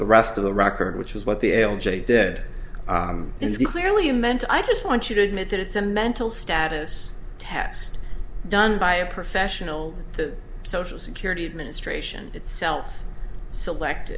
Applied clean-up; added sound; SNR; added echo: none; none; none; none.